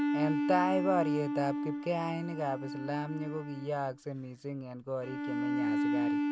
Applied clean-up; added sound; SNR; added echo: none; Bowed string instrument; -1 dB; none.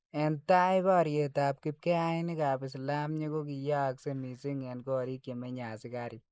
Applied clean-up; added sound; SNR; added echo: neural mask model Resemble Enhance denoiser.